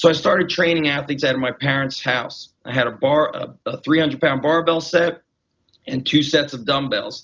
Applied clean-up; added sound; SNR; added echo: none; none; none; none.